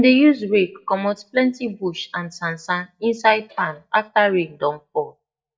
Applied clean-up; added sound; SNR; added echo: neural mask model DeepFilterNet 3.